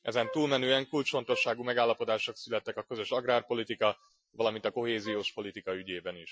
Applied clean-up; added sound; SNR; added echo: classical method Wiener filter.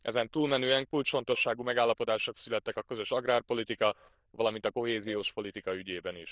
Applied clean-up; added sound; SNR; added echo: neural diffusion model UNIVERSE++.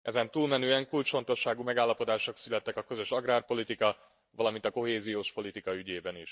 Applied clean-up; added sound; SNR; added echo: neural mask model DeepFilterNet 3.